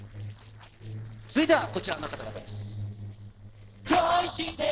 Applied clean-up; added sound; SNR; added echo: neural separator model SepFormer DNS4.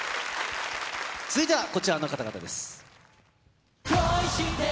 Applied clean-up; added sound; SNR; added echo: none; none; none; none.